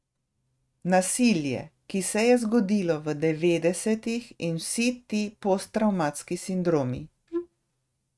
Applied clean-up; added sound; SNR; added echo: neural mask model RNNoise.